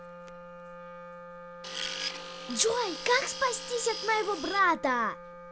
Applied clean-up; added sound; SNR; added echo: none; Wind instrument, woodwind instrument + Tools; 9 dB; none.